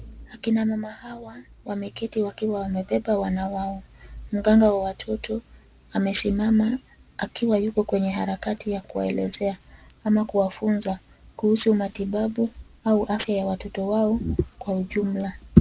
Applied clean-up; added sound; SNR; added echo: none; none; none; none.